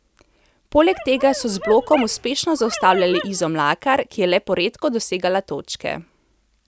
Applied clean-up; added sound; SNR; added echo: none; Dog; 11 dB; none.